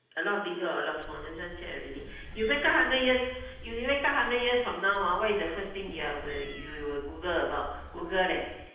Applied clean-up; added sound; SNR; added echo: none; Cat; 14 dB; reverberation time 0.9 s.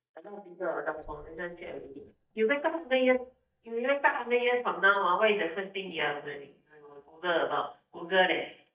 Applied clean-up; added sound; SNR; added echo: neural mask model DeepFilterNet 3.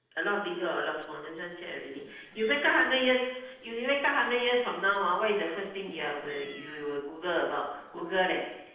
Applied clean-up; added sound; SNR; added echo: neural separator model SepFormer DNS4.